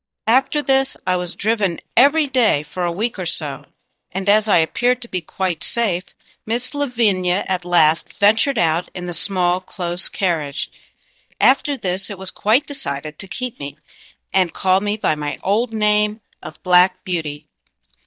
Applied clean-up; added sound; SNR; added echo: neural mask model DeepFilterNet 3.